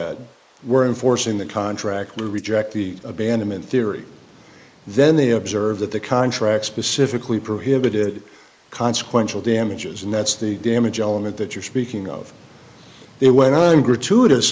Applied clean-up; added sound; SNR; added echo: neural mask model Resemble Enhance denoiser.